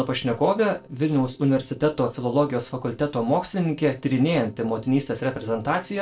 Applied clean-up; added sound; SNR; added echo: neural separator model SepFormer DNS4.